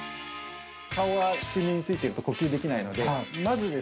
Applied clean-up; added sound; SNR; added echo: none; none; none; none.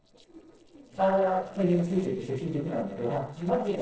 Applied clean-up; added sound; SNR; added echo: neural separator model SepFormer DNS4.